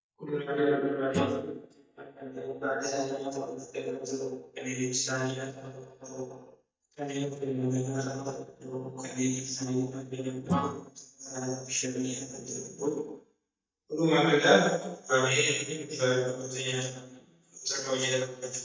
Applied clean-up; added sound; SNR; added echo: neural mask model DeepFilterNet 3.